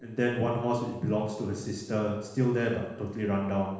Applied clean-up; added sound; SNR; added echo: neural separator model SepFormer DNS4.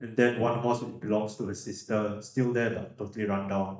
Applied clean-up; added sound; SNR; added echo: neural mask model DeepFilterNet 3.